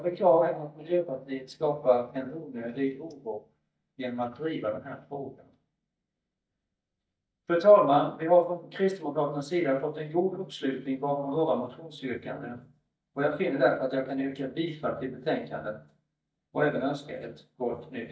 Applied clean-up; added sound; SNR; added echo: neural mask model DeepFilterNet 3.